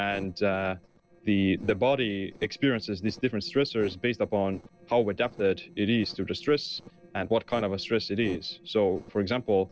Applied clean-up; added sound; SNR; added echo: neural separator model SepFormer DNS4.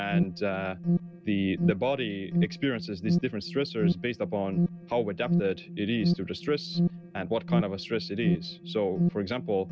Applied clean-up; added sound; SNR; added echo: none; Alarm; 0 dB; none.